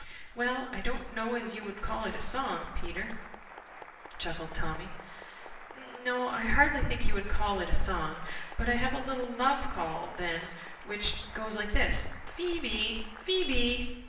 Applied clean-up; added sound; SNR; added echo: none; Applause; 18 dB; reverberation time 0.9 s.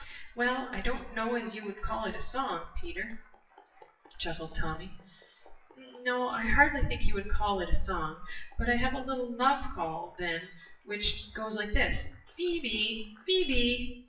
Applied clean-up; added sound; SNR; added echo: classical method WPE with log-MMSE.